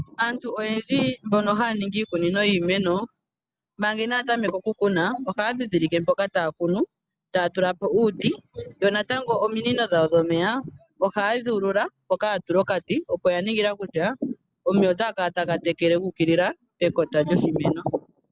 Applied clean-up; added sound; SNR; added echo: none; none; none; none.